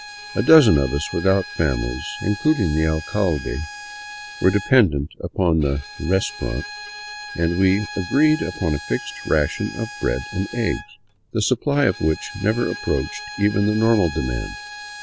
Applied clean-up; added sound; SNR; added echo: none; Bowed string instrument; 14 dB; none.